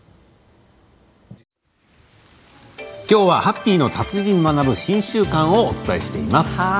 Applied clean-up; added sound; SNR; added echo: none; none; none; none.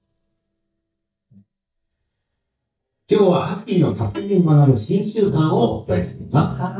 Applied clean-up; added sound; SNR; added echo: neural mask model DeepFilterNet 3.